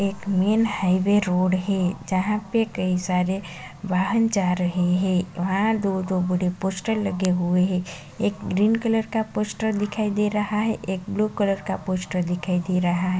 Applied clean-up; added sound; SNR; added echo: none; none; none; none.